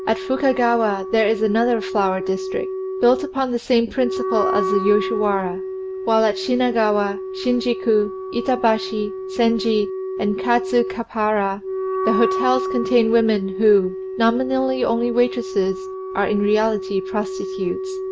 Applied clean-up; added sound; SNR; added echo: none; Wind instrument, woodwind instrument; 6 dB; none.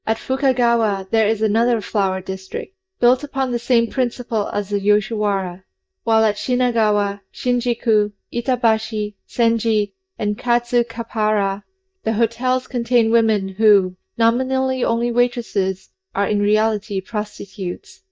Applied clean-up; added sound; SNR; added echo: neural mask model DeepFilterNet 3.